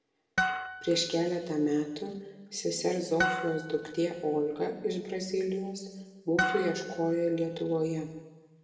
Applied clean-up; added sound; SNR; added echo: none; Harp; 5 dB; reverberation time 1.1 s.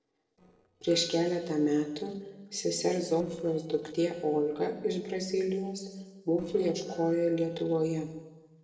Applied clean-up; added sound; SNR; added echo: neural separator model SepFormer DNS4.